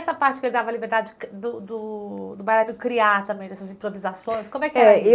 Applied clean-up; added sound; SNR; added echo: none; none; none; none.